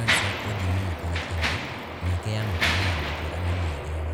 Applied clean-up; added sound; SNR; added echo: none; Mechanisms; 1 dB; none.